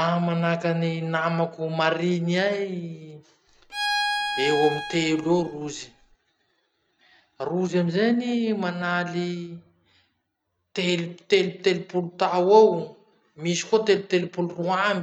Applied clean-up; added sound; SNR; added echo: none; Bowed string instrument; 5 dB; none.